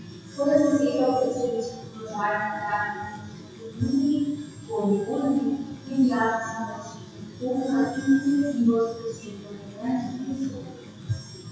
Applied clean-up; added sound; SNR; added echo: classical method WPE with log-MMSE.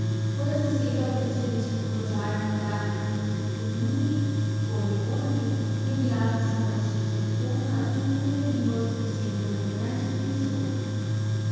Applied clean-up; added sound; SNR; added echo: none; Tools; -5 dB; reverberation time 2.1 s.